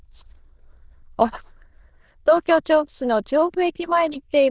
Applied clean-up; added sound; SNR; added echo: neural diffusion model UNIVERSE++.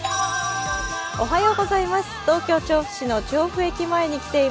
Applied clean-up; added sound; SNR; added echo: none; Cricket; 13 dB; none.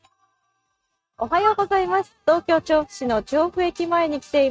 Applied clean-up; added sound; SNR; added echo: neural mask model RNNoise.